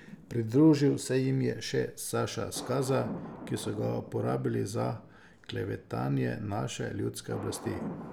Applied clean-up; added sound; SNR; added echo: none; Thunder; 14 dB; none.